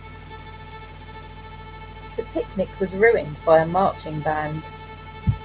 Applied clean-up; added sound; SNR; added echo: none; Bowed string instrument; 18 dB; none.